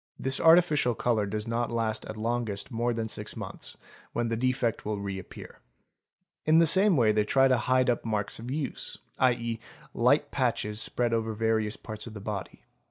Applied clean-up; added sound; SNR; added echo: none; none; none; none.